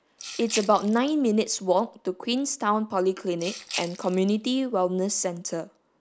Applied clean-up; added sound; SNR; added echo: none; Rattle (instrument); 15 dB; none.